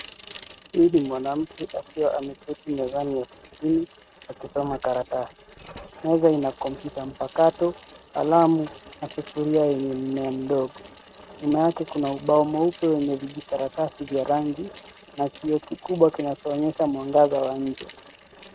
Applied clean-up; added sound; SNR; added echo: neural mask model RNNoise.